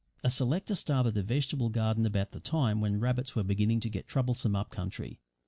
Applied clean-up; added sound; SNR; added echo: none; none; none; none.